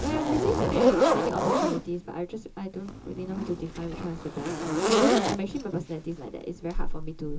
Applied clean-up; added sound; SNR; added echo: none; Zipper (clothing); -4 dB; reverberation time 0.2 s.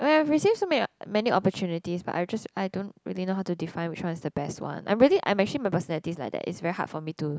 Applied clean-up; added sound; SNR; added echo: none; none; none; none.